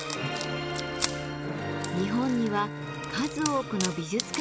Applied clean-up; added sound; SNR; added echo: none; Bowed string instrument + Wood; 5 dB; none.